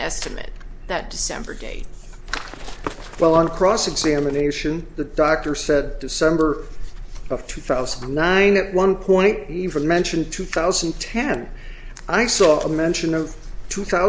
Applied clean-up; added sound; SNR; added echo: none; Run; 14 dB; none.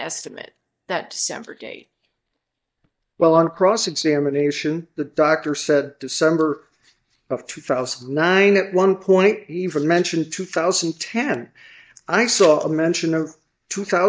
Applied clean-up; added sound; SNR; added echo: neural mask model DeepFilterNet 3.